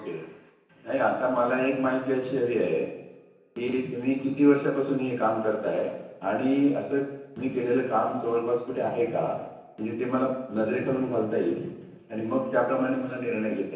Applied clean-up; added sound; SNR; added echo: none; none; none; reverberation time 0.9 s.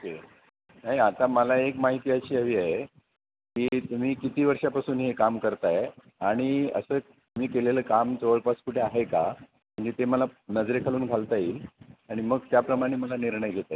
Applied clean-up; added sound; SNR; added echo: none; none; none; none.